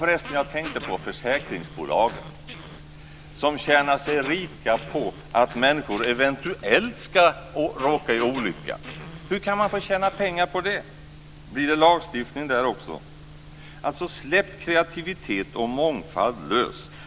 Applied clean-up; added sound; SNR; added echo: none; Growling; 16 dB; none.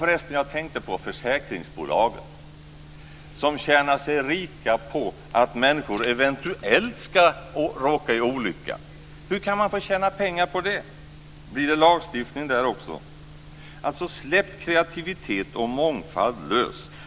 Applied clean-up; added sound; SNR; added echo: none; none; none; none.